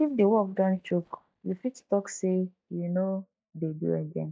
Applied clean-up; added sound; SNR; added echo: neural mask model DeepFilterNet 3.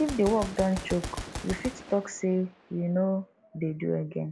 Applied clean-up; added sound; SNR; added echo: none; Gunshot, gunfire; 12 dB; none.